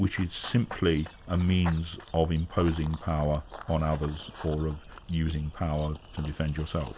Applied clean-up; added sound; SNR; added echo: none; Run / Bird vocalization, bird call, bird song; 18 dB; none.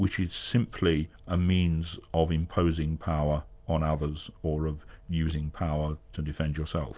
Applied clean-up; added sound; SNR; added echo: none; none; none; none.